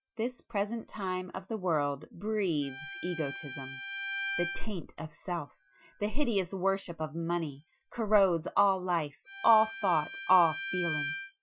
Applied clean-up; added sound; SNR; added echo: classical method Wiener filter.